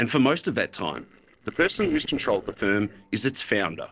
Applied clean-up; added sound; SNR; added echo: neural separator model SepFormer DNS4.